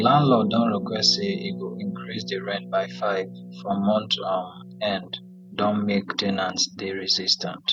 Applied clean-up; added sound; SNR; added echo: none; Harp; 12 dB; none.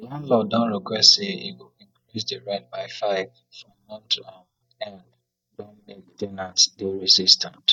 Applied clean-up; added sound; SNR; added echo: neural mask model DeepFilterNet 3.